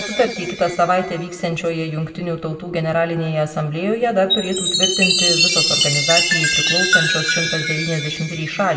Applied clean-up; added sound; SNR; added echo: none; Chime; 0 dB; reverberation time 1.4 s.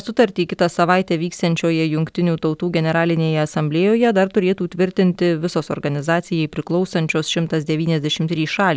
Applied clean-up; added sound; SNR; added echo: none; none; none; none.